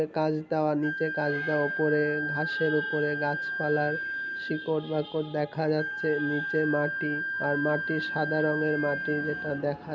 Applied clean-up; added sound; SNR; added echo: none; Wind instrument, woodwind instrument; 5 dB; none.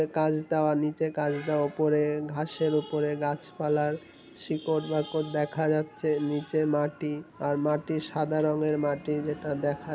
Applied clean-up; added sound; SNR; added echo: none; none; none; none.